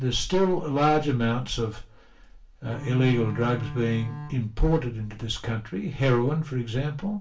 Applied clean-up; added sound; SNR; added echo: none; Bowed string instrument; 11 dB; reverberation time 0.3 s.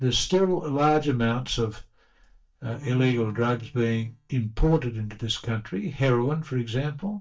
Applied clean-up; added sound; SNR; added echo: neural mask model DeepFilterNet 3.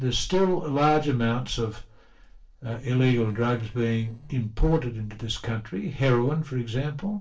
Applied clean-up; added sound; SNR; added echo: neural separator model SepFormer DNS4.